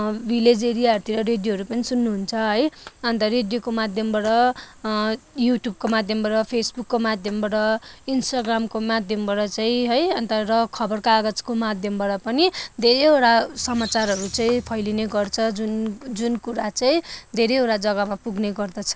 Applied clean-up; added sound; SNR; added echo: none; Squeak; 16 dB; none.